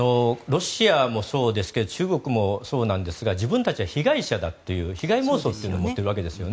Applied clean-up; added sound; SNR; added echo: none; none; none; none.